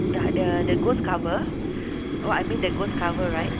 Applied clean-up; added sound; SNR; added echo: none; Fire; -3 dB; none.